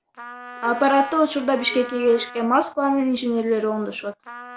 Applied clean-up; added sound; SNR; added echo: none; Trumpet; 18 dB; none.